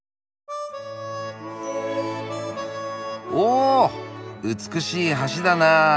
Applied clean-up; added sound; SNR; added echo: none; none; none; none.